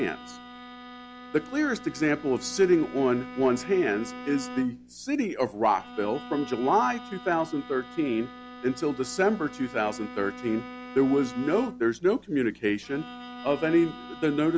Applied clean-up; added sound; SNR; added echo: none; Bowed string instrument; 15 dB; none.